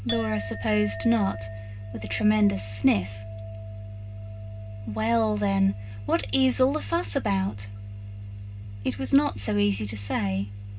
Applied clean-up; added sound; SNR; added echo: none; Chink, clink; 17 dB; reverberation time 0.2 s.